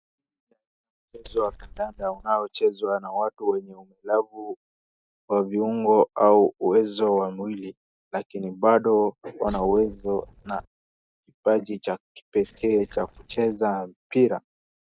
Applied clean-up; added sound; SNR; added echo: neural mask model DeepFilterNet 3.